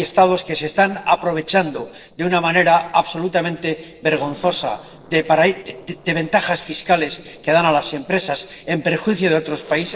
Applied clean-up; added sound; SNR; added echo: neural separator model SepFormer DNS4.